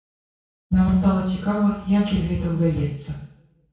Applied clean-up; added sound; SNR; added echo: none; none; none; reverberation time 0.6 s.